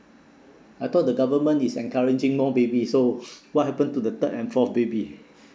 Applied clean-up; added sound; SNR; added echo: none; none; none; none.